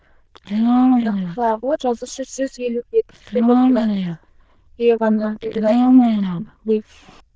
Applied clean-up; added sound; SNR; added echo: neural diffusion model UNIVERSE++.